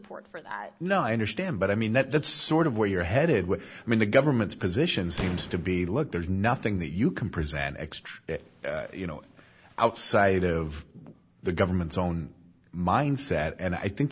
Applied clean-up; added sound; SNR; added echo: none; Fireworks; 13 dB; none.